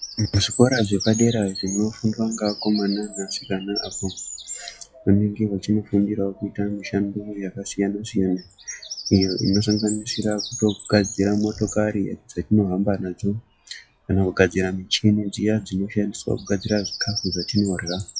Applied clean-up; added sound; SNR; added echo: classical method log-MMSE.